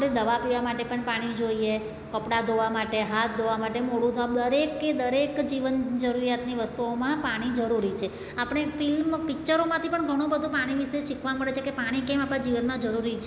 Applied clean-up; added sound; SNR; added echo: none; none; none; none.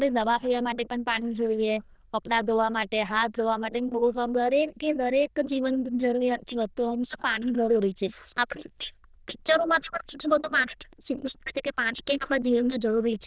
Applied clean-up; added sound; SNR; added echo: neural diffusion model UNIVERSE++.